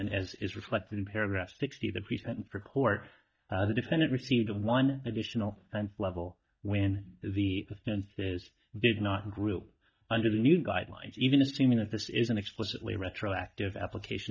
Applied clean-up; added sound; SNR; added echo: neural mask model DeepFilterNet 3.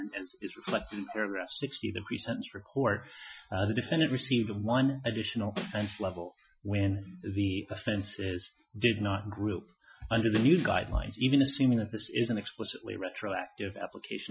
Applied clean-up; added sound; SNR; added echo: classical method Wiener filter.